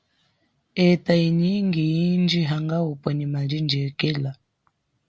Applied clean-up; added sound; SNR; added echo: none; none; none; none.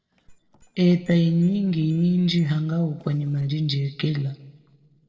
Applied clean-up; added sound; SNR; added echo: neural separator model SepFormer DNS4.